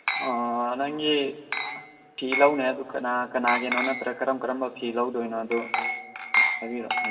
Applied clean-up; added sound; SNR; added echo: none; Glass; 4 dB; reverberation time 2.0 s.